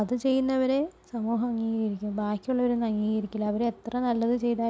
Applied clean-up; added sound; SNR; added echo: none; none; none; none.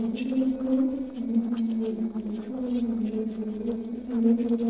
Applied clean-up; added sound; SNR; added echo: neural separator model SepFormer DNS4.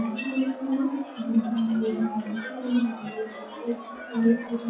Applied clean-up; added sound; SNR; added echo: classical method WPE with log-MMSE.